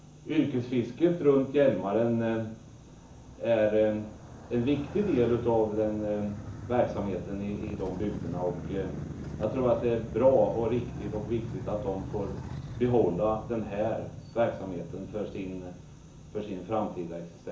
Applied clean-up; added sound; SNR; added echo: none; Motorcycle; 12 dB; reverberation time 0.7 s.